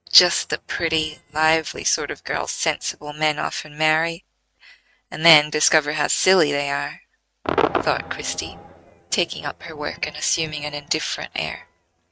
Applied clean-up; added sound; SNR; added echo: neural mask model RNNoise.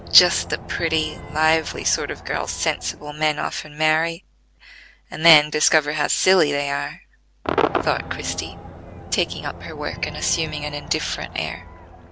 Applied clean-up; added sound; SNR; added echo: none; Crowd / Cheering / Fireworks; 10 dB; none.